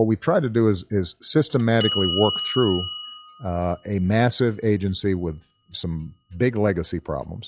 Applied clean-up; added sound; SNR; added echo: classical method log-MMSE.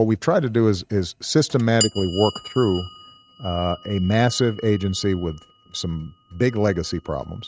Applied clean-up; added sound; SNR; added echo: neural mask model RNNoise.